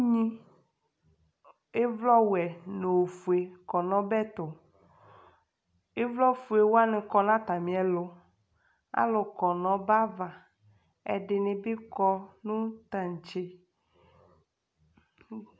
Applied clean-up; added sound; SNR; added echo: none; none; none; none.